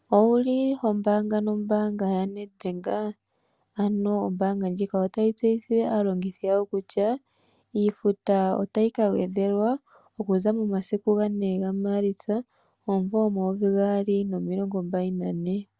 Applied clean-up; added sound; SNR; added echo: none; none; none; none.